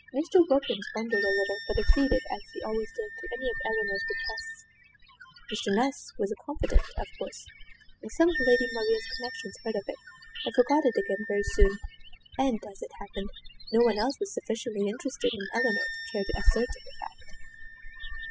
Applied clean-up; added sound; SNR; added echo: classical method spectral subtraction.